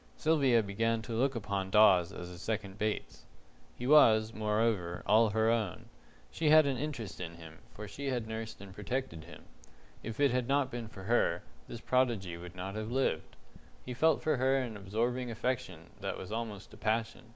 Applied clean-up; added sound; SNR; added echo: none; none; none; none.